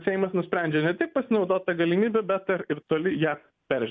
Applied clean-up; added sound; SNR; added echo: none; none; none; none.